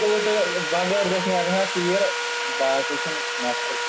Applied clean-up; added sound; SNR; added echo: none; Sawing; 2 dB; none.